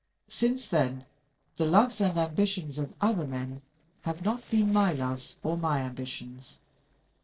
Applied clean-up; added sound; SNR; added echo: neural separator model SepFormer DNS4.